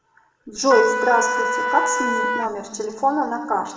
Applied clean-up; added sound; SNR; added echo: none; Trumpet; 0 dB; reverberation time 1.6 s.